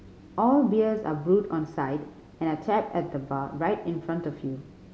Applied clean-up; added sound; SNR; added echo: none; none; none; none.